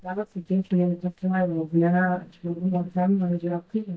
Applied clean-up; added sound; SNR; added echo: neural mask model DeepFilterNet 3.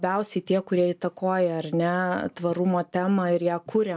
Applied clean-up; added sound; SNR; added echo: none; none; none; none.